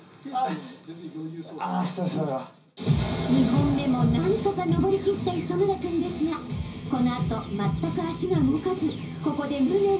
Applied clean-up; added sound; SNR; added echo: none; none; none; reverberation time 0.5 s.